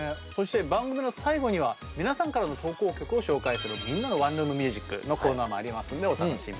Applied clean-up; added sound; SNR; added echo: none; none; none; none.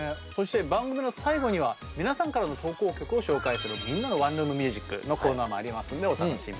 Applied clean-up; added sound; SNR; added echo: none; Crow; 19 dB; none.